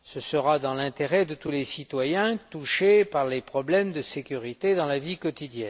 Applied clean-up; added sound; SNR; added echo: none; none; none; none.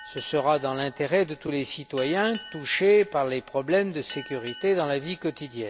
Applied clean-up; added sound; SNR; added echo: none; Boat, Water vehicle; 19 dB; none.